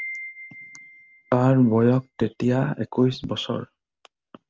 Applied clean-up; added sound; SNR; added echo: none; Wind chime; 20 dB; none.